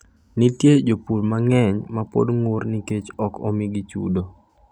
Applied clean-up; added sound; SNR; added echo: none; none; none; none.